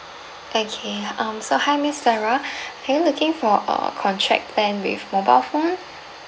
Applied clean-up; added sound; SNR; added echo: none; none; none; none.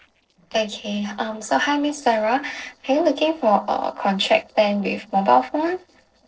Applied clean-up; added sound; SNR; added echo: neural separator model SepFormer DNS4.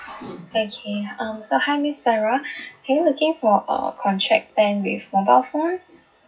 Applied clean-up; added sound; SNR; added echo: classical method WPE with log-MMSE.